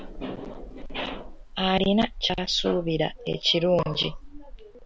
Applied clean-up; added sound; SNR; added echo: none; Rain; 13 dB; none.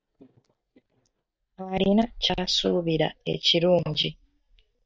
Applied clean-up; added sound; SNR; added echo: neural mask model DeepFilterNet 3.